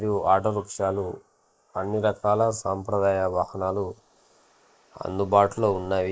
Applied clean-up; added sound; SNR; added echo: neural mask model Resemble Enhance denoiser.